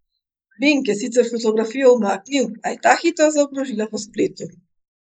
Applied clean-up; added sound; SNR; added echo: neural mask model Resemble Enhance denoiser.